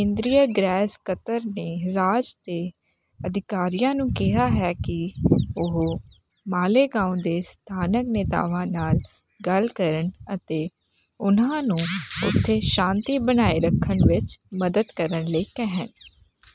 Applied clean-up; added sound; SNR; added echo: none; none; none; none.